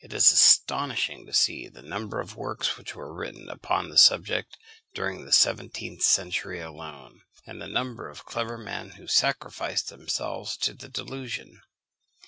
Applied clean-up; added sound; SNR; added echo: none; none; none; none.